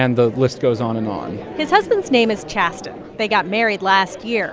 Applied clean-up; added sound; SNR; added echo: none; none; none; none.